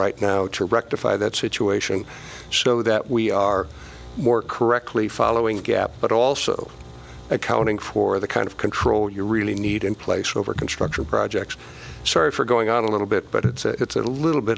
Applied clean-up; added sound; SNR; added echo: none; none; none; none.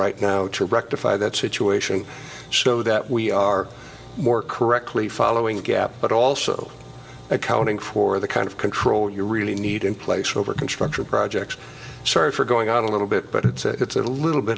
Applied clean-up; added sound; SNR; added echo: none; none; none; reverberation time 1.7 s.